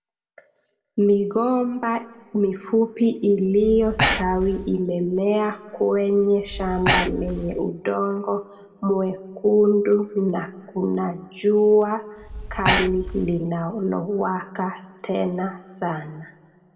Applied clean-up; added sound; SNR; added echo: none; Breathing; 3 dB; reverberation time 1.5 s.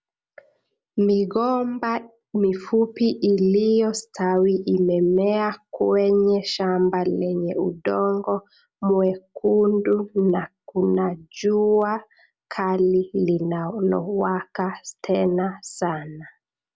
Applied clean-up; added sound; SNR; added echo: none; none; none; none.